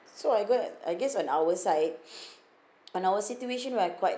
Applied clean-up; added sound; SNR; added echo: none; none; none; none.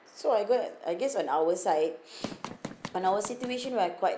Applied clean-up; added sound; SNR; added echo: none; Run; 13 dB; none.